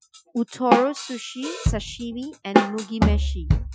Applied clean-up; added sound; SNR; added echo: classical method Wiener filter.